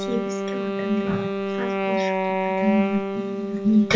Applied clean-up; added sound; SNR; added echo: none; Wind instrument, woodwind instrument; 1 dB; reverberation time 0.2 s.